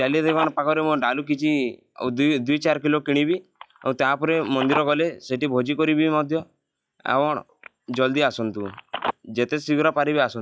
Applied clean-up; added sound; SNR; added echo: classical method log-MMSE.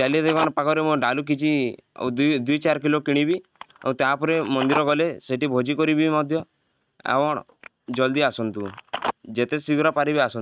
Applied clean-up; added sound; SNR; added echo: neural mask model RNNoise.